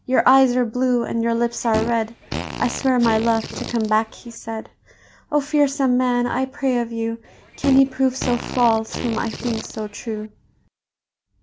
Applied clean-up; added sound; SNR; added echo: none; Fart; 10 dB; none.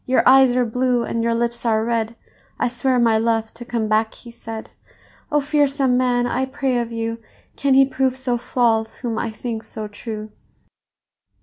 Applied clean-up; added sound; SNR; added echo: none; none; none; none.